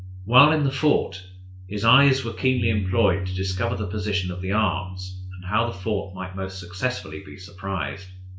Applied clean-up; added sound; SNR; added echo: none; Bass guitar; 7 dB; reverberation time 0.4 s.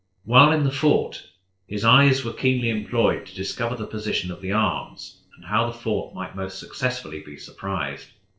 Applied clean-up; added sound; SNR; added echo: neural separator model SepFormer DNS4.